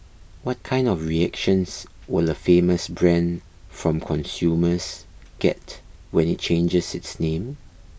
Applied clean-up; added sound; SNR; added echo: none; none; none; none.